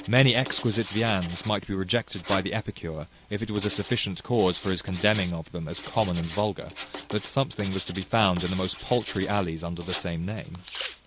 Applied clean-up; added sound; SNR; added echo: none; Writing; 11 dB; none.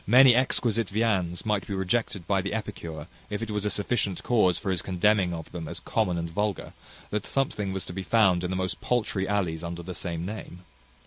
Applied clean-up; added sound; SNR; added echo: none; none; none; none.